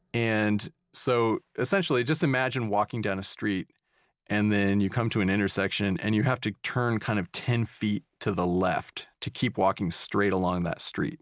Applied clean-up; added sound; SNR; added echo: none; none; none; none.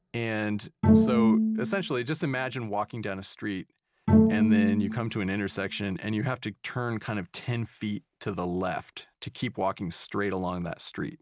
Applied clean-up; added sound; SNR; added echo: none; Bowed string instrument; -5 dB; none.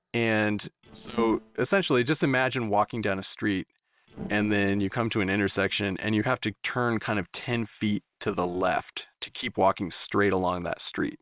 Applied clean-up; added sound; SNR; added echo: neural separator model SepFormer WHAM!.